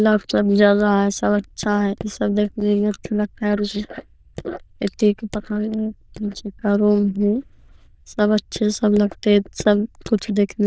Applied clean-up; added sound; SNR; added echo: neural diffusion model UNIVERSE++.